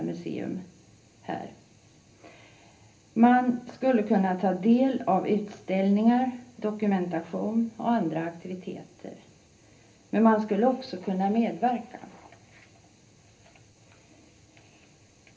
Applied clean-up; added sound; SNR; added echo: none; none; none; reverberation time 0.3 s.